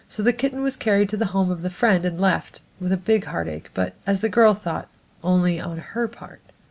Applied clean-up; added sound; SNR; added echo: none; none; none; none.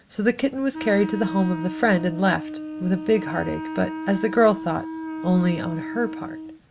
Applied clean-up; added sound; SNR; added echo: none; Wind instrument, woodwind instrument; 9 dB; none.